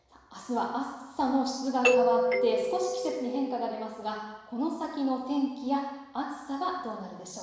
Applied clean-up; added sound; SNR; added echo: none; Doorbell; -3 dB; reverberation time 1.0 s.